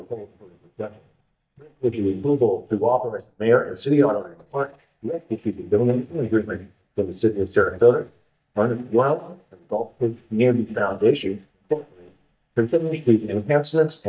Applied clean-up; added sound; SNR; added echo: neural mask model DeepFilterNet 3.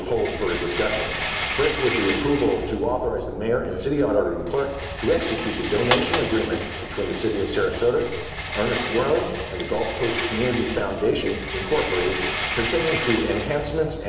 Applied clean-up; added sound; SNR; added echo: none; Rattle; 3 dB; reverberation time 1.3 s.